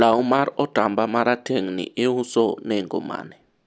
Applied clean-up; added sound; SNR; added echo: none; none; none; none.